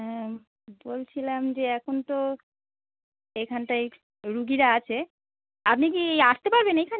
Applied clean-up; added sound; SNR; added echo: none; none; none; none.